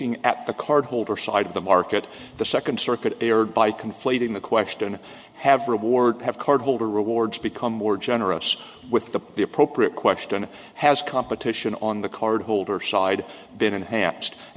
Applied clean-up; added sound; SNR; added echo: none; none; none; none.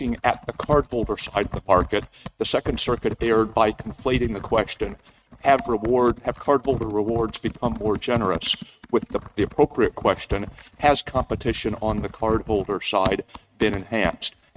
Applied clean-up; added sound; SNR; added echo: neural mask model RNNoise.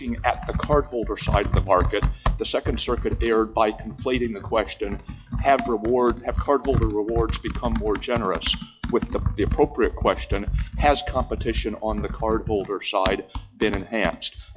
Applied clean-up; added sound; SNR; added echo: classical method log-MMSE.